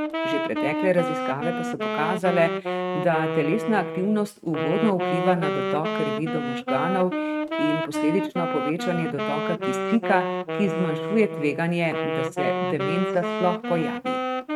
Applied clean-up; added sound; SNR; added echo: neural mask model RNNoise.